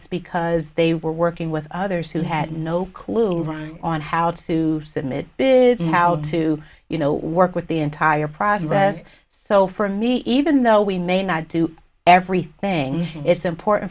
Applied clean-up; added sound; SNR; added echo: none; none; none; none.